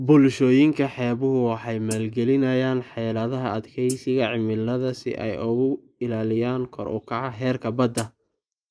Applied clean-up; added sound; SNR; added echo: neural mask model Resemble Enhance denoiser.